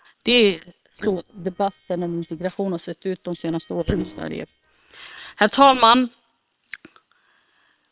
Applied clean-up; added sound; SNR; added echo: neural separator model SepFormer WHAM!.